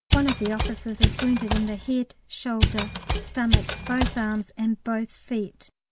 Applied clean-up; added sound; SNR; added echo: none; Mechanisms; -2 dB; none.